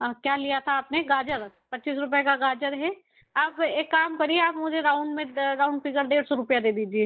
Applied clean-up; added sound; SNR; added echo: neural mask model DeepFilterNet 3.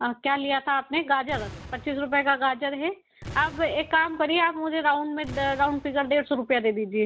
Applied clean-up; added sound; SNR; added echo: none; Boom; 17 dB; none.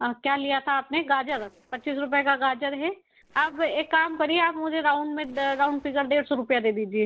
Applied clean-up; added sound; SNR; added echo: neural separator model SepFormer DNS4.